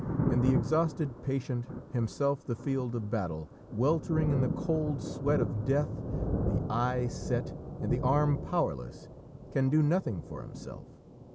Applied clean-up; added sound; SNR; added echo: none; Thunder; 4 dB; none.